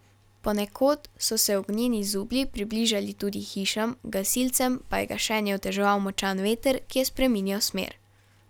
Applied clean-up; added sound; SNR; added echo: none; Wind; 14 dB; none.